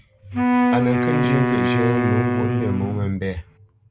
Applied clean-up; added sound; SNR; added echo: none; Wind instrument, woodwind instrument; -3 dB; none.